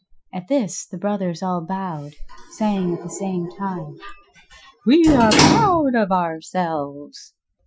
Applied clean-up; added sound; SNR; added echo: classical method Wiener filter.